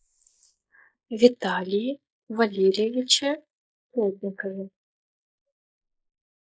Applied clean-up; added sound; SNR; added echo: neural mask model Resemble Enhance denoiser.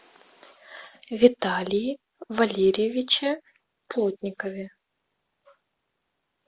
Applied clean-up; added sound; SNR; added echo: none; none; none; none.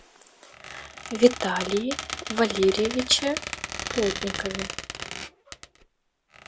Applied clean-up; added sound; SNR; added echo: none; Squeak; 8 dB; none.